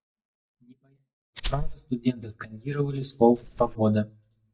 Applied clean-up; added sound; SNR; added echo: neural mask model DeepFilterNet 3.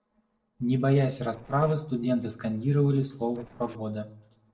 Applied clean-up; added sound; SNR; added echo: neural separator model SepFormer DNS4.